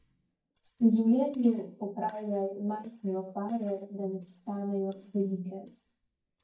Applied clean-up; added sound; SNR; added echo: neural mask model DeepFilterNet 3.